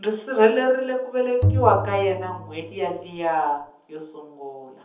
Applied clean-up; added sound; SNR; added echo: none; Bowed string instrument; 4 dB; reverberation time 0.7 s.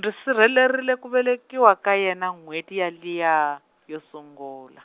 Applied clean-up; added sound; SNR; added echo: none; none; none; none.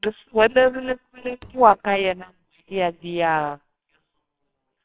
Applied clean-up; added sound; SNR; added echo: neural separator model SepFormer WHAMR!.